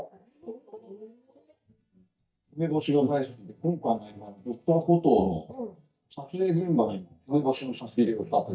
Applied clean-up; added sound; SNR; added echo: neural mask model DeepFilterNet 3.